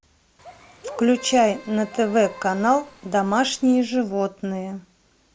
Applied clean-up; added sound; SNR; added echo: none; Keyboard (musical) + Bird; 19 dB; none.